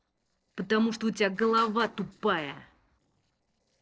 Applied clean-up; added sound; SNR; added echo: neural separator model SepFormer DNS4.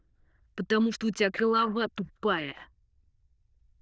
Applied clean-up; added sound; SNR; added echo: neural diffusion model UNIVERSE++.